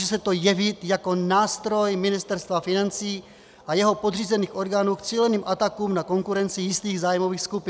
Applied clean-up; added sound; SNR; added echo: none; none; none; none.